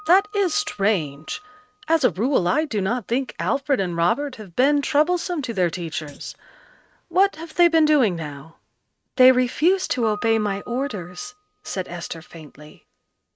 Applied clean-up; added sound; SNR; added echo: neural mask model RNNoise.